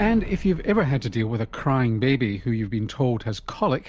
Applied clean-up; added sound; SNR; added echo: none; Explosion; 15 dB; none.